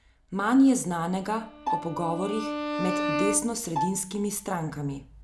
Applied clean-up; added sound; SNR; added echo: none; Bowed string instrument + Bowed string instrument; 5 dB; none.